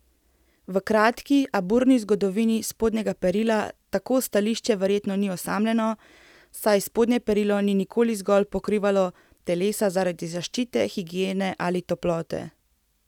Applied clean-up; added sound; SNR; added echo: none; none; none; none.